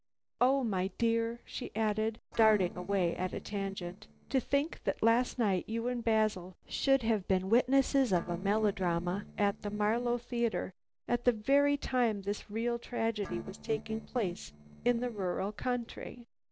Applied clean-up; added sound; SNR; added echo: neural separator model SepFormer DNS4.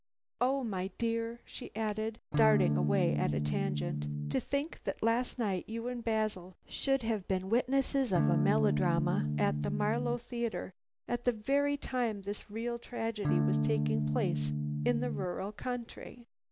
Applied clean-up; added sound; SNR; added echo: none; Electric guitar / Strum; -2 dB; none.